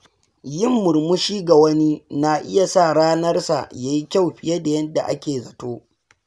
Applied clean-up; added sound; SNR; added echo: none; none; none; none.